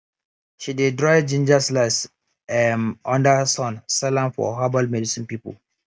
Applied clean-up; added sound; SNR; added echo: none; none; none; none.